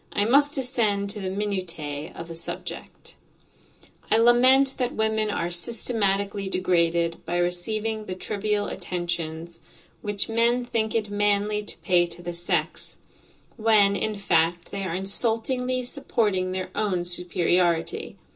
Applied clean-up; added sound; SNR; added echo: none; none; none; reverberation time 0.2 s.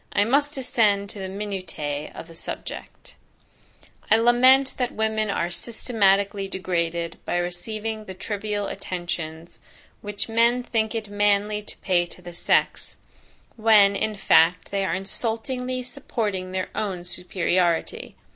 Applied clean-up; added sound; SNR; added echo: none; none; none; none.